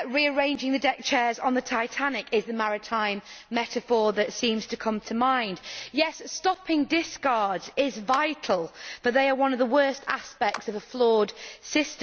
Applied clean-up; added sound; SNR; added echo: none; Clapping; 19 dB; none.